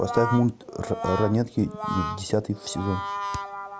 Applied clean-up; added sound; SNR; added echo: none; Brass instrument; 6 dB; none.